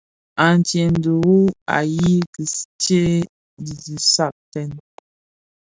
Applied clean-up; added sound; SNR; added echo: none; none; none; none.